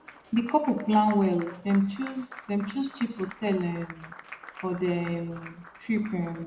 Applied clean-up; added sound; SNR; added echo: none; Applause; 18 dB; none.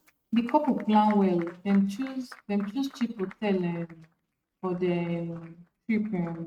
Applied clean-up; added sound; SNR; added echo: neural mask model RNNoise.